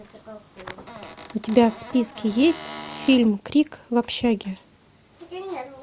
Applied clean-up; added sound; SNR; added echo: none; Squeak / Cupboard open or close; 15 dB; none.